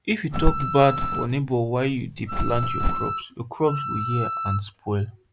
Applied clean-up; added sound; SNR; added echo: none; Bird + Wind instrument, woodwind instrument; 1 dB; none.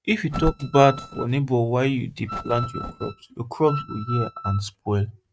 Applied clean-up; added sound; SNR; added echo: neural mask model RNNoise.